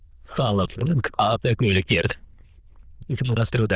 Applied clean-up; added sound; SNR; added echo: neural diffusion model UNIVERSE++.